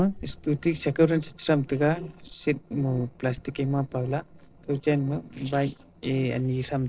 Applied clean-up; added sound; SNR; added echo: neural separator model SepFormer DNS4.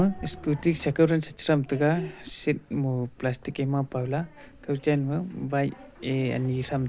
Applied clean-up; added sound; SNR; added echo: none; none; none; none.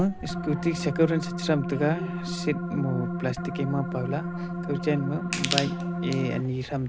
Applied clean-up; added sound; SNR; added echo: none; Organ + Crushing; 3 dB; none.